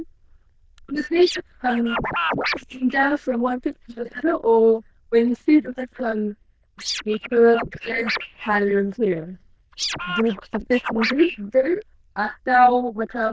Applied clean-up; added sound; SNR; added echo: neural diffusion model UNIVERSE++.